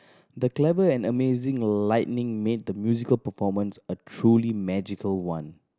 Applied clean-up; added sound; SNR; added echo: none; none; none; none.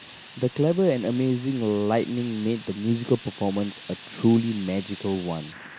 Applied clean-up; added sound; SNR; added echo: none; Fire; 17 dB; none.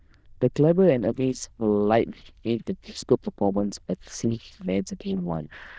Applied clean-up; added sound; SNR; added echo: neural diffusion model UNIVERSE++.